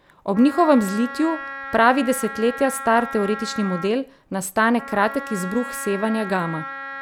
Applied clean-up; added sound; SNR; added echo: none; Wind instrument, woodwind instrument; 12 dB; none.